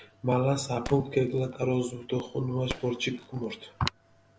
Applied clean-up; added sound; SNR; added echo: none; Fireworks; 16 dB; none.